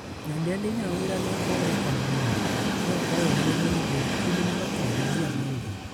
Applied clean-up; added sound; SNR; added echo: none; Train; -2 dB; none.